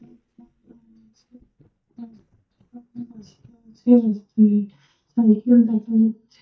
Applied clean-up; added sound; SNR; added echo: neural mask model DeepFilterNet 3.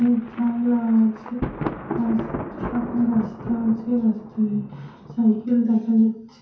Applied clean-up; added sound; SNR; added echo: none; Thunder; 12 dB; reverberation time 0.6 s.